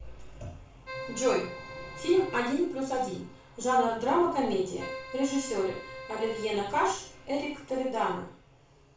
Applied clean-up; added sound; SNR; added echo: none; Keyboard (musical); 14 dB; reverberation time 0.4 s.